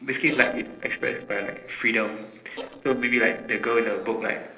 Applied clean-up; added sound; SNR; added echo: neural separator model SepFormer DNS4.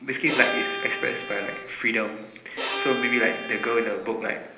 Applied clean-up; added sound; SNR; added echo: none; Bowed string instrument; 6 dB; reverberation time 1.0 s.